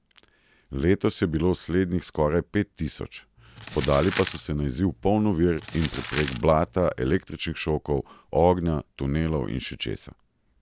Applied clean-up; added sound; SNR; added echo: none; Crumpling, crinkling; 11 dB; none.